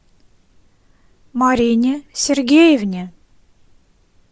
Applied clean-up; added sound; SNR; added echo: none; none; none; none.